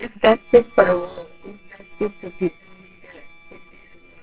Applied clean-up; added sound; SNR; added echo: neural separator model SepFormer WHAMR!.